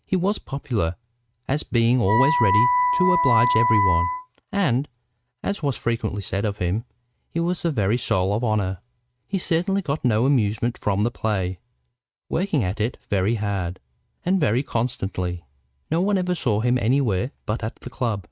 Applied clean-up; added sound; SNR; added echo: neural mask model RNNoise.